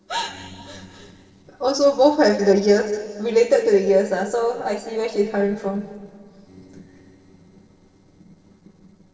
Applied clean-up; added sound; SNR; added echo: neural separator model SepFormer DNS4.